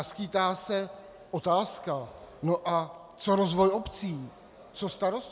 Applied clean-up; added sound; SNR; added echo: none; none; none; none.